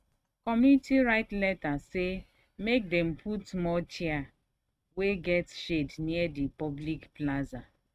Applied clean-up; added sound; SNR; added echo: neural mask model RNNoise.